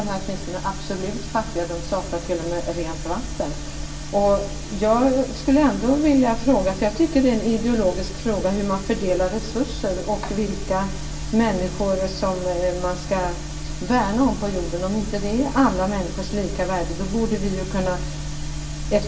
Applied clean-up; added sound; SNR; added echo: none; none; none; reverberation time 0.6 s.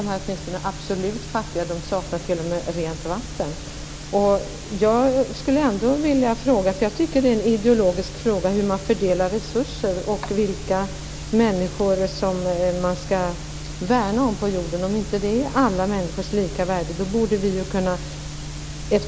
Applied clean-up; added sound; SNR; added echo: none; none; none; none.